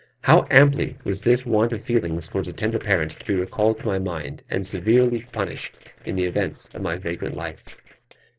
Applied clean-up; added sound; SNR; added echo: neural separator model SepFormer DNS4.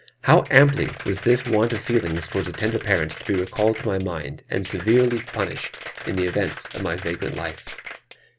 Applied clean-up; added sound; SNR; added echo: none; Applause; 14 dB; none.